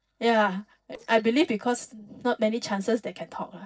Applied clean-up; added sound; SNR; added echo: neural separator model SepFormer DNS4.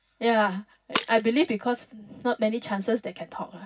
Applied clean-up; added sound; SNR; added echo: none; Shatter; 11 dB; reverberation time 0.4 s.